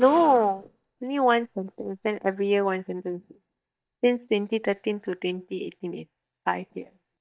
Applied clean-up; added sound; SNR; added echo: neural mask model DeepFilterNet 3.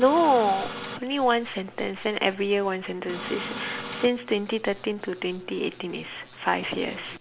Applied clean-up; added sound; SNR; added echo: none; Printer; 9 dB; none.